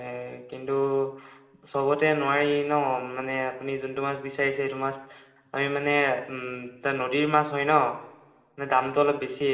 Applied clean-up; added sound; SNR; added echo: none; none; none; reverberation time 1.2 s.